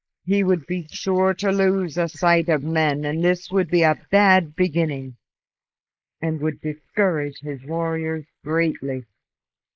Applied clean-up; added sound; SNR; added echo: neural mask model Resemble Enhance denoiser.